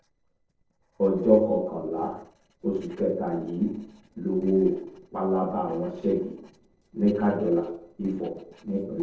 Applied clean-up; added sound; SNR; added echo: neural separator model SepFormer DNS4.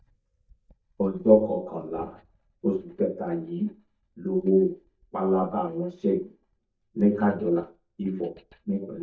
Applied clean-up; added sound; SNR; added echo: neural mask model DeepFilterNet 3.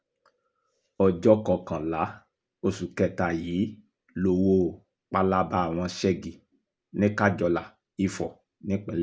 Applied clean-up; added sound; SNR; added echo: none; none; none; none.